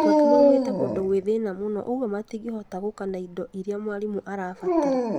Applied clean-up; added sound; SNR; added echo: none; Dog; -3 dB; none.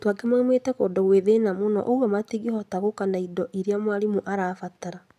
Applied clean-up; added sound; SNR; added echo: none; none; none; none.